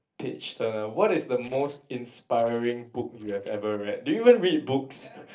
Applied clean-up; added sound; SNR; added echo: neural separator model SepFormer DNS4.